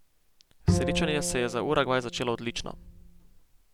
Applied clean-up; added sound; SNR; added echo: none; Bowed string instrument; 1 dB; none.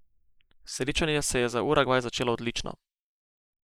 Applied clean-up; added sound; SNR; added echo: neural mask model Resemble Enhance denoiser.